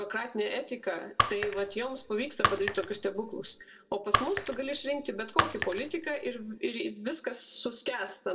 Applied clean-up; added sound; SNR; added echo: none; Shatter; -4 dB; reverberation time 1.7 s.